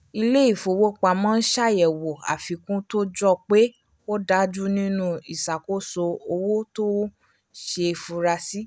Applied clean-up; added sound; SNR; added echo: none; none; none; none.